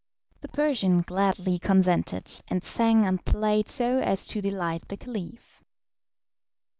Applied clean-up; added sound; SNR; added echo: none; none; none; none.